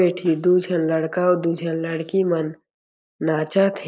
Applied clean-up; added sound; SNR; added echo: neural separator model SepFormer DNS4.